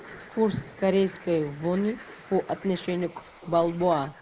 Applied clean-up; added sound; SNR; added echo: neural mask model Resemble Enhance denoiser.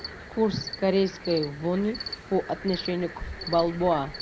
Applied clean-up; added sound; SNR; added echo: none; Cricket; 11 dB; none.